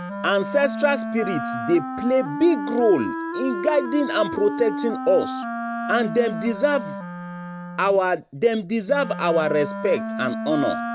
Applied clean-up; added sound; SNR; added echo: none; Wind instrument, woodwind instrument; 7 dB; none.